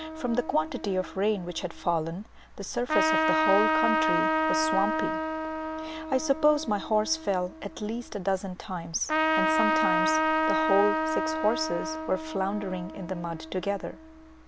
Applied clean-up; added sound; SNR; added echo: none; Trumpet; 0 dB; none.